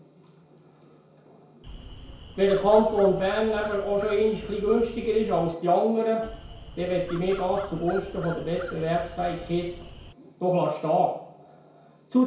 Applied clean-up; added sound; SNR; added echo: none; Crow; 15 dB; reverberation time 0.6 s.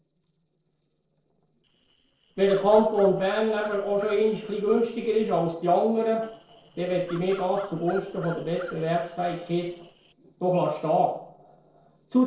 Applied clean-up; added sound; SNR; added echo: neural separator model SepFormer DNS4.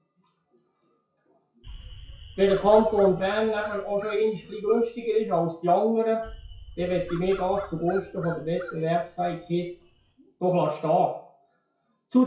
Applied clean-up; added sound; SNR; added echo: classical method WPE with log-MMSE.